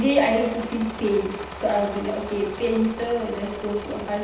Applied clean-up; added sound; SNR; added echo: none; Engine / Mechanisms; 12 dB; reverberation time 0.8 s.